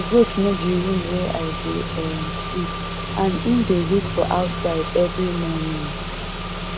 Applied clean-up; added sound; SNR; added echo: none; Engine / Car; 4 dB; none.